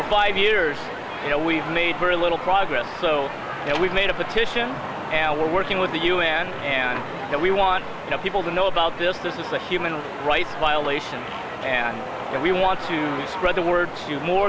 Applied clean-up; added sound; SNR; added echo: none; none; none; none.